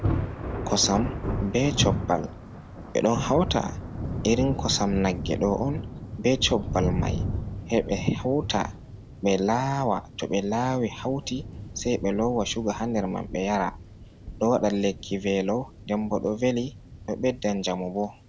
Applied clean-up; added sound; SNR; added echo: none; Thunder; 7 dB; none.